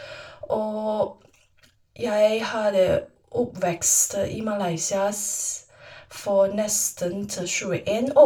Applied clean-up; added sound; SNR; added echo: none; none; none; reverberation time 0.2 s.